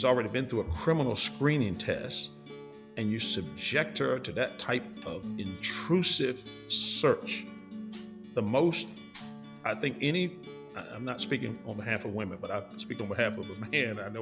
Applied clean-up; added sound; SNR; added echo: none; Acoustic guitar; 13 dB; none.